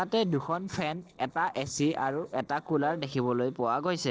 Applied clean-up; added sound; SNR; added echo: neural separator model SepFormer DNS4.